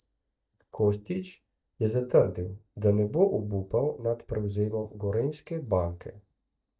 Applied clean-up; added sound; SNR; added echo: neural mask model DeepFilterNet 3.